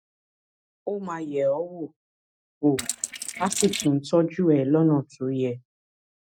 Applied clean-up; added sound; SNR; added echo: neural mask model RNNoise.